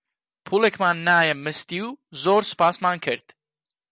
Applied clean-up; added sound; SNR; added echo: none; none; none; none.